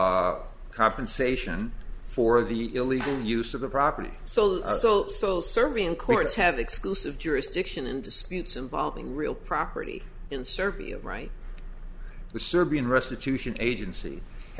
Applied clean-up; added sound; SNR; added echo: none; none; none; none.